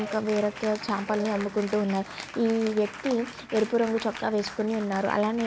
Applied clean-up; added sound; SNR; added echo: none; Applause / Cheering; 13 dB; none.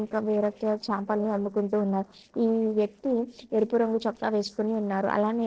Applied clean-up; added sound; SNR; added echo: neural separator model SepFormer DNS4.